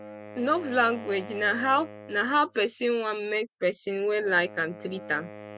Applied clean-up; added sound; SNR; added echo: none; Wind instrument, woodwind instrument; 17 dB; none.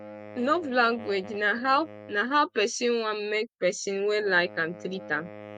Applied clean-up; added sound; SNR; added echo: neural mask model RNNoise.